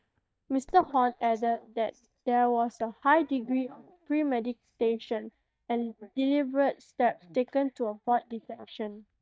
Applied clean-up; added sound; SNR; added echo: neural mask model DeepFilterNet 3.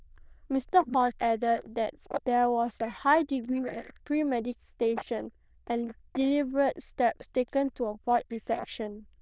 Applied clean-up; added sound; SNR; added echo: neural diffusion model UNIVERSE++.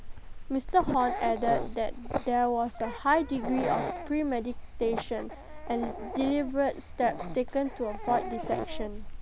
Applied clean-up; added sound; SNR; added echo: none; Dog; 5 dB; none.